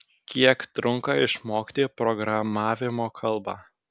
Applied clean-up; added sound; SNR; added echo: none; none; none; none.